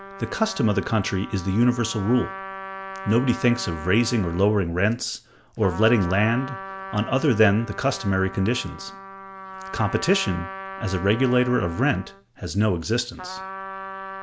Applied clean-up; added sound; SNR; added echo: none; Trumpet; 13 dB; none.